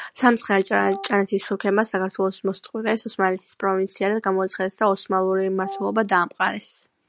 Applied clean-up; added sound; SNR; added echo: none; Wind instrument, woodwind instrument; 14 dB; none.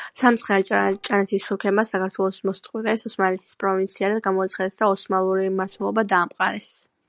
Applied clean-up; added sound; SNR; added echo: neural separator model SepFormer DNS4.